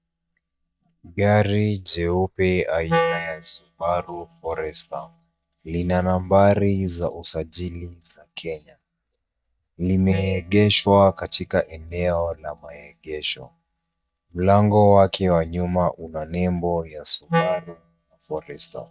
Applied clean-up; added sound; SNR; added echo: neural mask model DeepFilterNet 3.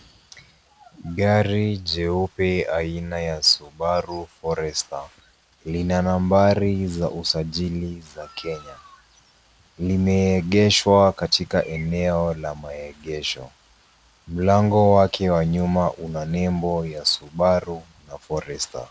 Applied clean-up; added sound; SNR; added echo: none; none; none; none.